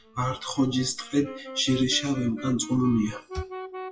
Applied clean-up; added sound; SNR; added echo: classical method WPE with log-MMSE.